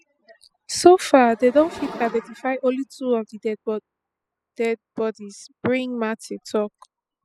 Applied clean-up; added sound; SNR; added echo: classical method spectral subtraction.